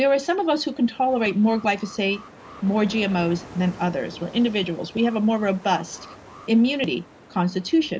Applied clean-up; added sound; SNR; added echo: none; Ocean + Alarm; 20 dB; none.